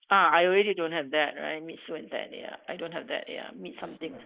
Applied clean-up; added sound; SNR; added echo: neural mask model Resemble Enhance denoiser.